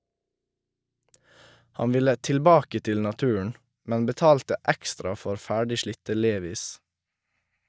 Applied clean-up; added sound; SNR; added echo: neural mask model DeepFilterNet 3.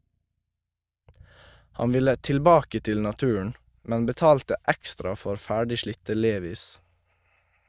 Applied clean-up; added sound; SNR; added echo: neural mask model RNNoise.